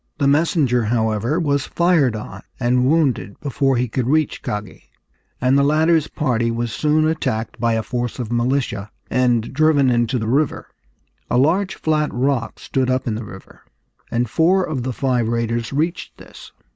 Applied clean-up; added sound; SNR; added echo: none; none; none; none.